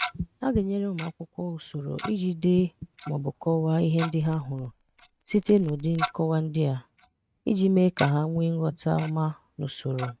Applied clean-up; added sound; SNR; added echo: neural mask model RNNoise.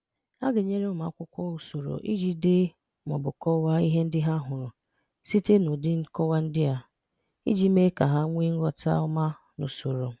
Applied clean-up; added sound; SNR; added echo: none; none; none; none.